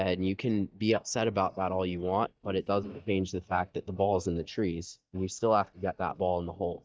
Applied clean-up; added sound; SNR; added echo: neural mask model DeepFilterNet 3.